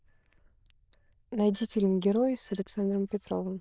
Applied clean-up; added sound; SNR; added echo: neural diffusion model UNIVERSE++.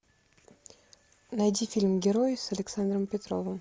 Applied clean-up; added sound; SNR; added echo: none; none; none; none.